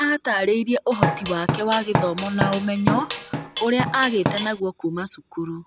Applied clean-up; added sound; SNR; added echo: none; Drum kit; 1 dB; none.